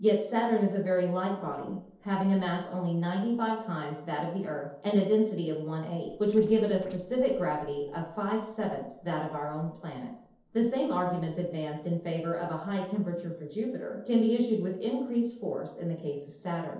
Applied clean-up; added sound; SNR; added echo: neural separator model SepFormer DNS4.